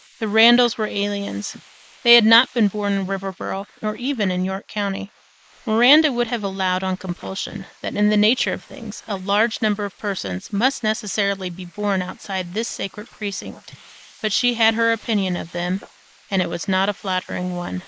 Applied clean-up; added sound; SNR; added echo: neural mask model Resemble Enhance denoiser.